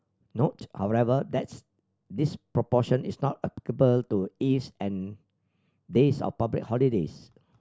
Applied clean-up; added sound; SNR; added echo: none; none; none; none.